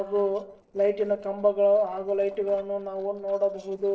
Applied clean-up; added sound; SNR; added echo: neural separator model SepFormer DNS4.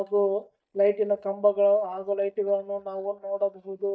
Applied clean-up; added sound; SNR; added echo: neural mask model DeepFilterNet 3.